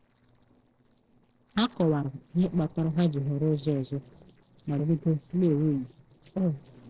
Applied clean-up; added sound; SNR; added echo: neural separator model SepFormer DNS4.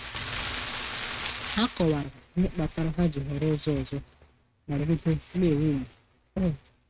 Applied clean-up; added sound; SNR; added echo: neural mask model RNNoise.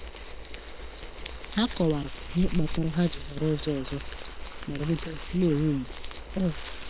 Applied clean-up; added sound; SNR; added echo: neural separator model SepFormer WHAM!.